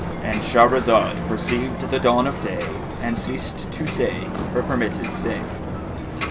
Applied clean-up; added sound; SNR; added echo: none; Ocean; 4 dB; none.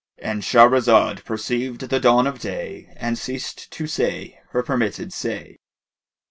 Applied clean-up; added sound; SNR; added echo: none; none; none; none.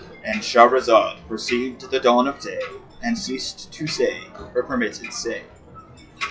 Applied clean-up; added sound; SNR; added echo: classical method log-MMSE.